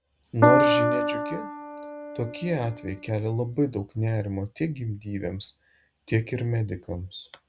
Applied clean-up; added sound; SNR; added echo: none; Piano; -4 dB; none.